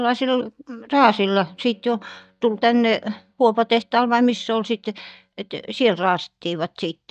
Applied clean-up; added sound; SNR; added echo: neural mask model DeepFilterNet 3.